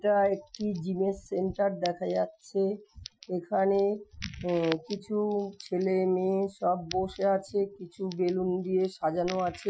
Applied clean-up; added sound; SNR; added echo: classical method Wiener filter.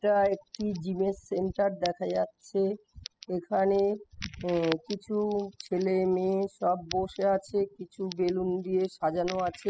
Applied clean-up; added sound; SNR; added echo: classical method spectral subtraction.